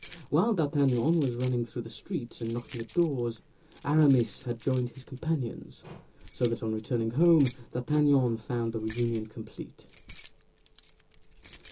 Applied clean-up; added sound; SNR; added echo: none; Keys jangling; 16 dB; reverberation time 0.2 s.